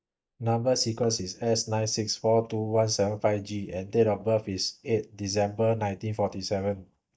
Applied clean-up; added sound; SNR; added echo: neural mask model DeepFilterNet 3.